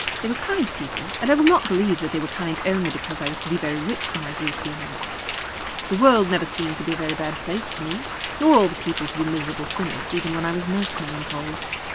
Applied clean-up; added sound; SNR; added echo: none; Rain; 5 dB; none.